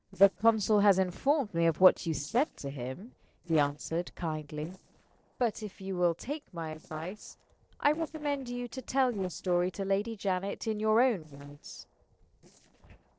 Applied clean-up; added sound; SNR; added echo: neural separator model SepFormer DNS4.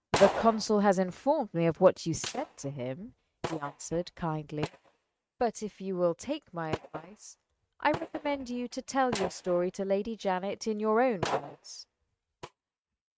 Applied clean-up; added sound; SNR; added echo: neural mask model RNNoise.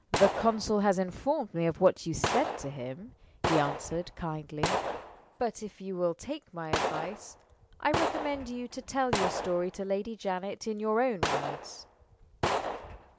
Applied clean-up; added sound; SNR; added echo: none; Gunshot, gunfire; 4 dB; none.